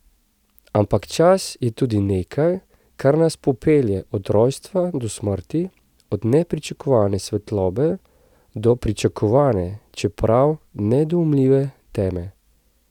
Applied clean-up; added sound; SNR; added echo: none; none; none; none.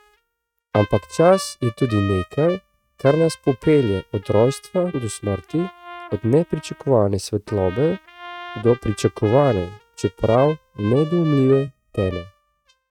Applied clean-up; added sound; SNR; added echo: neural mask model RNNoise.